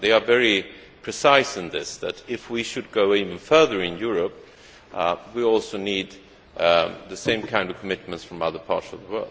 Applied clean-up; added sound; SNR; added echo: none; none; none; none.